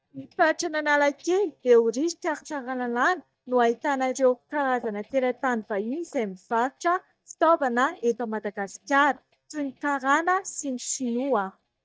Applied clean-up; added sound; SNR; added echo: neural mask model DeepFilterNet 3.